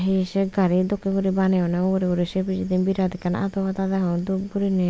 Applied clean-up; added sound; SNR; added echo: none; none; none; none.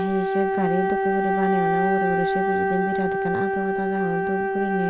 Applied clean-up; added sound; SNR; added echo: none; Wind instrument, woodwind instrument; -4 dB; none.